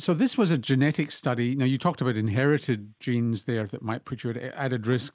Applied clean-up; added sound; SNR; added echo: none; none; none; none.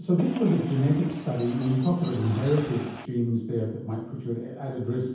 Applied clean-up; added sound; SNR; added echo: none; Bird; 15 dB; reverberation time 0.9 s.